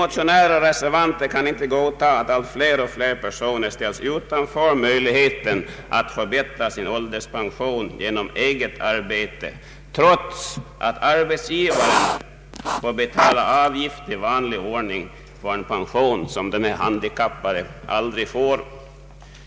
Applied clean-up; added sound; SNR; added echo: none; Writing; 1 dB; none.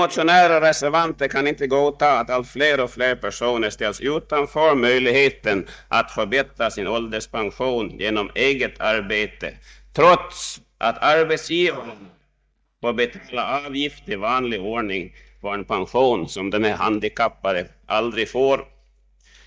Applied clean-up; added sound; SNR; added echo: neural mask model DeepFilterNet 3.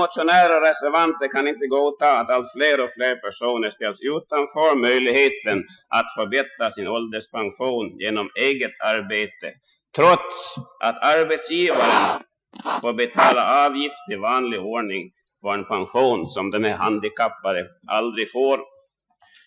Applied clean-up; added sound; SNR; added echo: classical method Wiener filter.